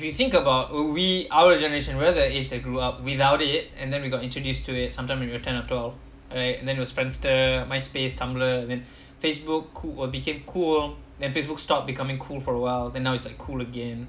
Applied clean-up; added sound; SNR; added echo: none; none; none; none.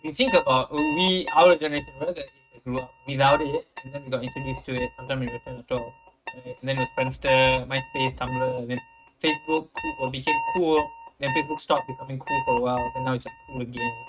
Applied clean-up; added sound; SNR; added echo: neural mask model RNNoise.